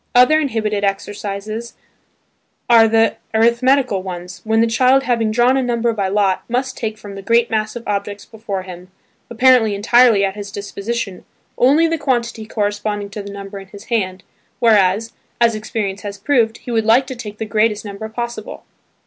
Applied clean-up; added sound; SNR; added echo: none; none; none; none.